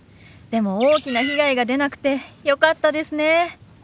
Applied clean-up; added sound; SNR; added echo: none; Bird; 8 dB; none.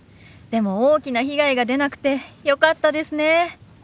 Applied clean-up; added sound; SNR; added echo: none; none; none; none.